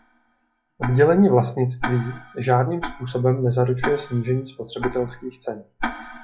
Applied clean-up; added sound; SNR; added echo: classical method log-MMSE.